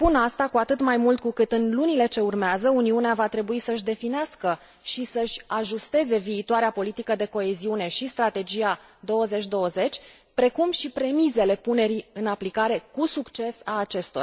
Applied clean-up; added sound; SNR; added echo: none; none; none; none.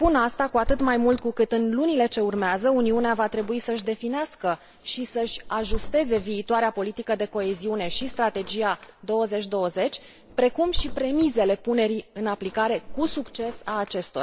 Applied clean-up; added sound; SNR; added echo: none; Drawer open or close; 11 dB; none.